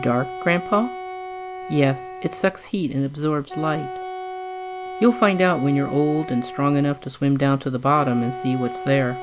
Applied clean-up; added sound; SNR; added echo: none; Wind instrument, woodwind instrument; 11 dB; none.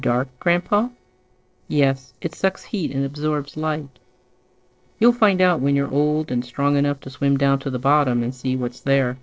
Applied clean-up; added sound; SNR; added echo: neural separator model SepFormer DNS4.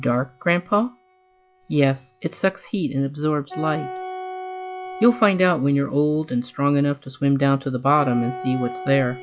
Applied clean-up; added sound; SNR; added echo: classical method log-MMSE.